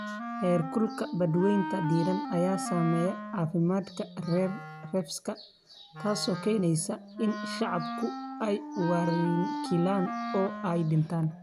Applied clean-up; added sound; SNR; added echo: none; Wind instrument, woodwind instrument; 7 dB; none.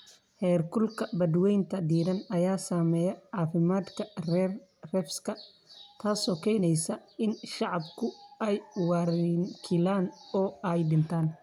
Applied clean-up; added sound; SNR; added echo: none; none; none; none.